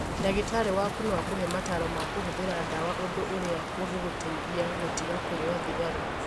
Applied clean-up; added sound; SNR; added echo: none; Crow; 1 dB; none.